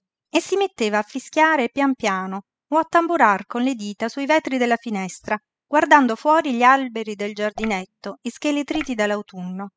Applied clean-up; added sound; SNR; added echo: classical method spectral subtraction.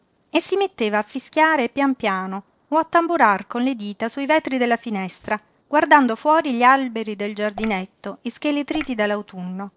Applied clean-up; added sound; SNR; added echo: neural separator model SepFormer DNS4.